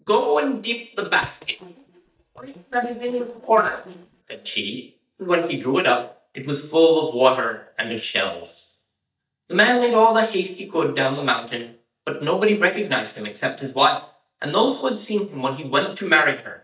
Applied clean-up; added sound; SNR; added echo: neural mask model DeepFilterNet 3.